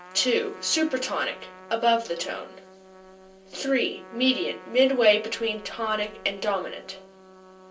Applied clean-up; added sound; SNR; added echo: none; Trumpet; 19 dB; reverberation time 0.3 s.